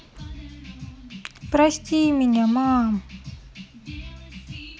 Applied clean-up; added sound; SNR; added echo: none; none; none; none.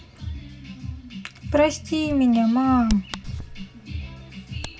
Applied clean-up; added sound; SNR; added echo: none; Bird vocalization, bird call, bird song; 14 dB; reverberation time 0.4 s.